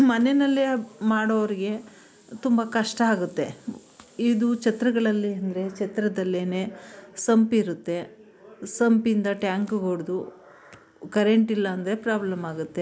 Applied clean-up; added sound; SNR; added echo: none; none; none; none.